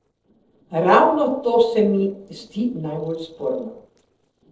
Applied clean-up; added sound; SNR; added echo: neural separator model SepFormer DNS4.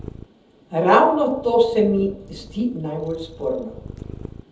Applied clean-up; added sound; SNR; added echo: none; Purr; 18 dB; reverberation time 0.8 s.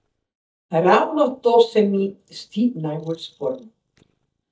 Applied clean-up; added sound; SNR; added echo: neural mask model DeepFilterNet 3.